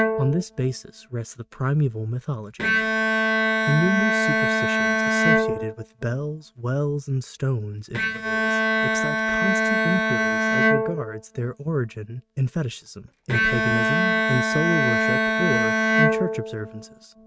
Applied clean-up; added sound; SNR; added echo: neural mask model RNNoise.